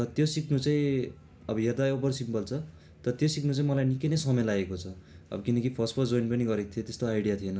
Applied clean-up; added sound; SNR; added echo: none; none; none; none.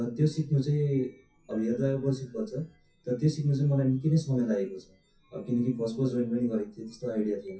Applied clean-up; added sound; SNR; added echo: classical method WPE with log-MMSE.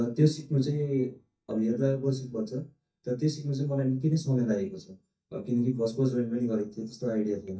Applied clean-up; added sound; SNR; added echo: neural mask model DeepFilterNet 3.